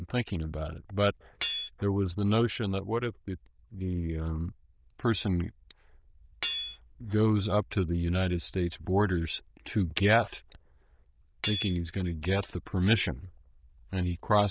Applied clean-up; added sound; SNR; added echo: neural diffusion model UNIVERSE++.